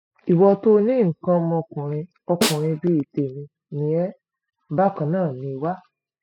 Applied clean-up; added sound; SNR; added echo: classical method spectral subtraction.